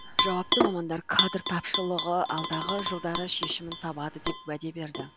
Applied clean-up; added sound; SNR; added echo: none; Tap / Glass; -2 dB; none.